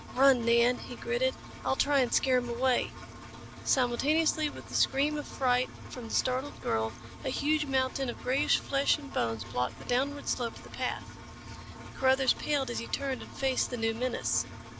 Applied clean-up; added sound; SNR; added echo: none; Engine; 13 dB; none.